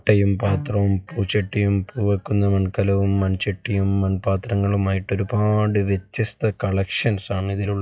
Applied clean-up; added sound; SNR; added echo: classical method log-MMSE.